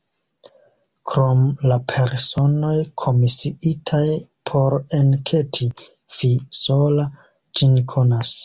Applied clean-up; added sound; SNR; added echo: none; none; none; none.